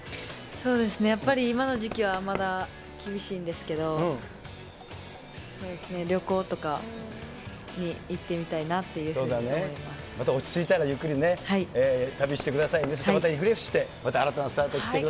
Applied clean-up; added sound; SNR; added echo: none; Run; 12 dB; none.